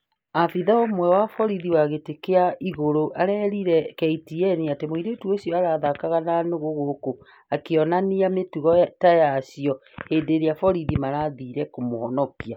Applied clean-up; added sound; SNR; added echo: none; none; none; none.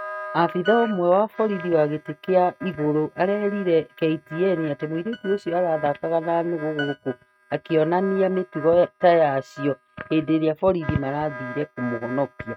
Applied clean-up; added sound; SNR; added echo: neural mask model RNNoise.